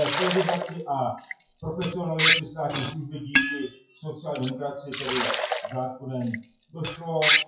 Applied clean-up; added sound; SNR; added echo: classical method WPE with log-MMSE.